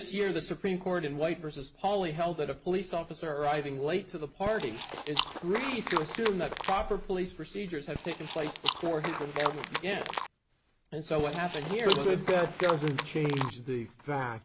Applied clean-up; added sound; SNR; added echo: none; Chewing, mastication; 1 dB; none.